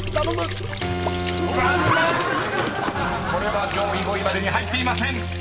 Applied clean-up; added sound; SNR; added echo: none; Squeak / Trickle, dribble / Sink (filling or washing); 8 dB; none.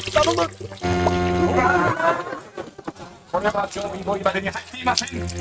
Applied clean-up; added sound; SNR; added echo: neural mask model RNNoise.